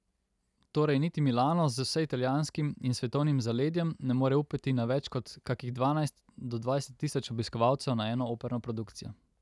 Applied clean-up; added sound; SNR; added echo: none; none; none; none.